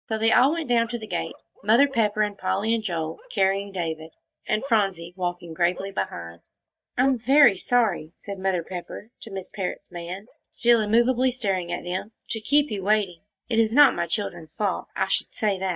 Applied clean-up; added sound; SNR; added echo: neural mask model DeepFilterNet 3.